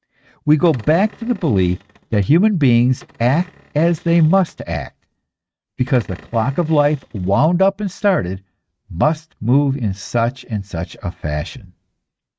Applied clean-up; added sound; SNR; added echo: neural mask model RNNoise.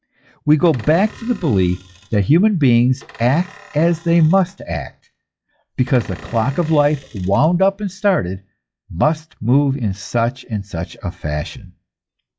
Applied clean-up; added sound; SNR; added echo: classical method log-MMSE.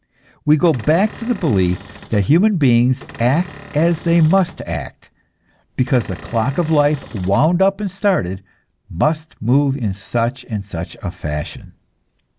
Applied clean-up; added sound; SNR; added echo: none; Cupboard open or close / Door; 18 dB; none.